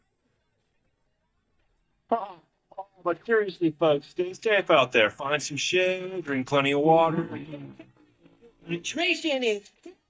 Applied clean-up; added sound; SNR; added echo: neural mask model DeepFilterNet 3.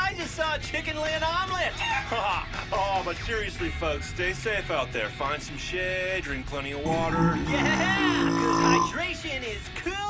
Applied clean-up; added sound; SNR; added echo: none; Burping, eructation; -4 dB; none.